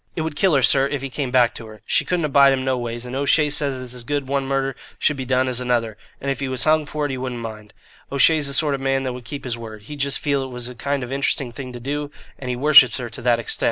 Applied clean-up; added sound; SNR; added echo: none; none; none; none.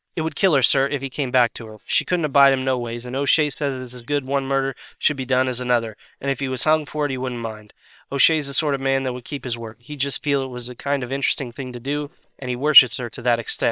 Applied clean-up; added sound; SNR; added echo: neural separator model SepFormer WHAM!.